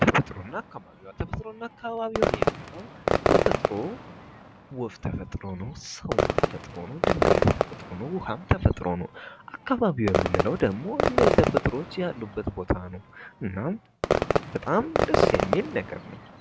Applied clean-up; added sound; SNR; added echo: none; Fireworks; -1 dB; none.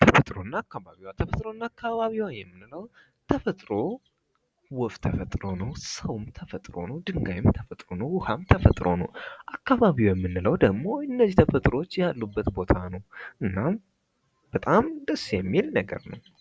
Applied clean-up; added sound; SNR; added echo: none; none; none; none.